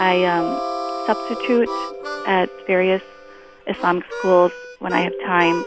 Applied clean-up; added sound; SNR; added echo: none; Harmonica; 11 dB; none.